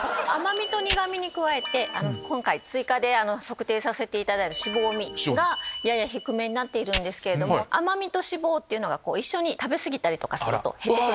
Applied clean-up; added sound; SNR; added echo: none; Fire + Guitar; 15 dB; none.